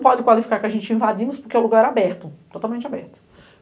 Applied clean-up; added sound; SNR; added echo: none; none; none; none.